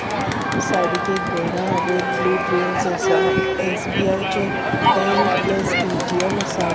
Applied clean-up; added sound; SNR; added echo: none; Crowd + Wind instrument, woodwind instrument; -1 dB; none.